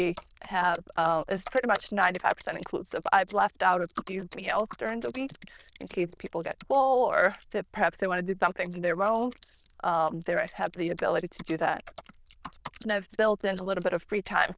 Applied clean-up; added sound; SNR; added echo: neural diffusion model UNIVERSE++.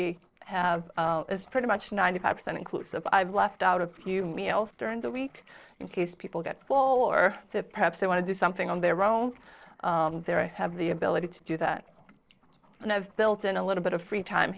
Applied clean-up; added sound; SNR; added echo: neural separator model SepFormer DNS4.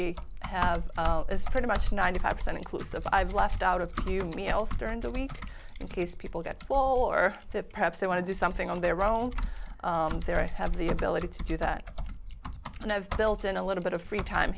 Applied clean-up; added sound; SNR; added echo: none; Typing; 2 dB; none.